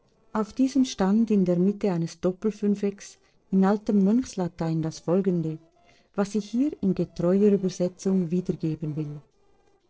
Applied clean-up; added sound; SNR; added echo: neural separator model SepFormer DNS4.